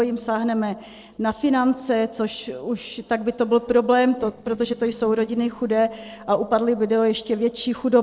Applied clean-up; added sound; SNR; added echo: neural separator model SepFormer DNS4.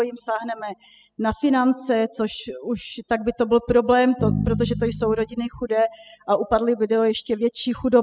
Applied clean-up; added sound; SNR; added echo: classical method spectral subtraction.